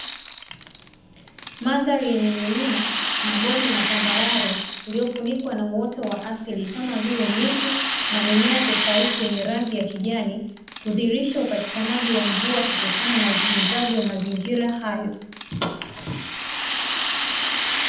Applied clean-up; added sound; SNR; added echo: none; Rattle; 2 dB; reverberation time 0.8 s.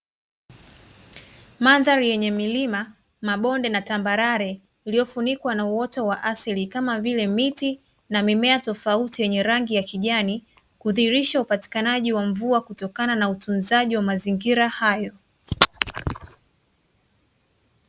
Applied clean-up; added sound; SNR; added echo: none; none; none; none.